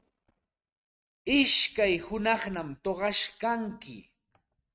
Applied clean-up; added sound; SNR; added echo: neural mask model RNNoise.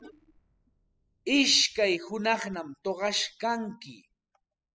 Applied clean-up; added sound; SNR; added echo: classical method spectral subtraction.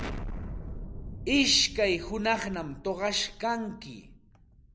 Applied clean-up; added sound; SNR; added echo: none; Explosion; 10 dB; none.